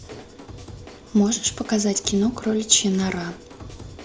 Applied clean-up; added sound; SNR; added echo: none; Drum / Drum kit; 17 dB; none.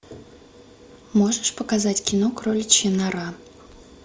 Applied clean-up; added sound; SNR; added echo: none; none; none; none.